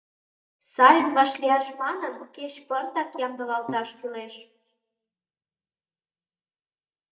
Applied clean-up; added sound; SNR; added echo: neural mask model DeepFilterNet 3.